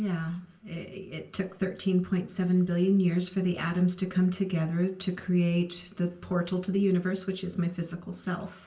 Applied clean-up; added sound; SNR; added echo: none; none; none; reverberation time 0.3 s.